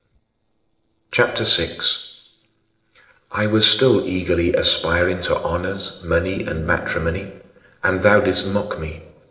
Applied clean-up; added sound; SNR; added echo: neural separator model SepFormer DNS4.